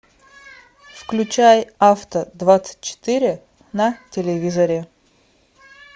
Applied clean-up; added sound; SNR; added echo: none; none; none; none.